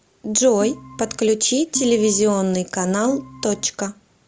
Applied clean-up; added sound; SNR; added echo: none; Organ; 17 dB; none.